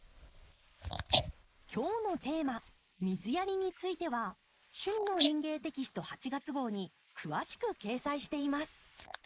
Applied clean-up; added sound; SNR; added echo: neural mask model Resemble Enhance denoiser.